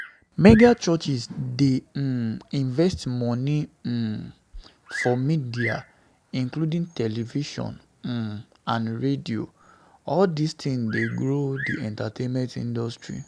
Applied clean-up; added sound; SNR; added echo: none; Bird vocalization, bird call, bird song; 16 dB; none.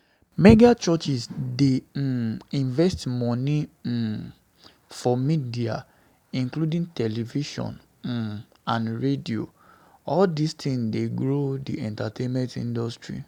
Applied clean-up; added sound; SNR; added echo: none; none; none; none.